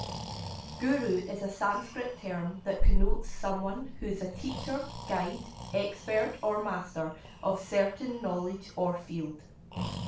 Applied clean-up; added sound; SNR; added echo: none; Breathing; 0 dB; reverberation time 0.3 s.